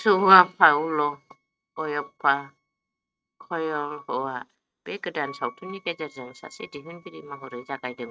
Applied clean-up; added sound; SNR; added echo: neural mask model RNNoise.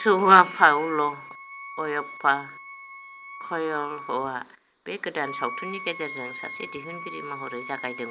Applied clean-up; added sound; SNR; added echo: none; Wind instrument, woodwind instrument; 13 dB; none.